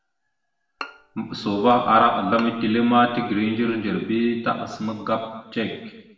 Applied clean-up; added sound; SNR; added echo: none; Bowed string instrument; 20 dB; reverberation time 1.0 s.